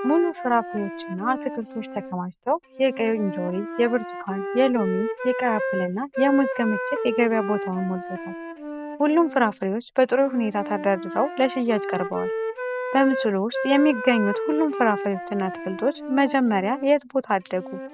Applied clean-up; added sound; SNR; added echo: none; Wind instrument, woodwind instrument; 7 dB; none.